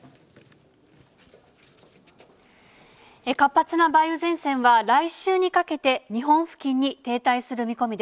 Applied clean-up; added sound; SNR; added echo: none; none; none; none.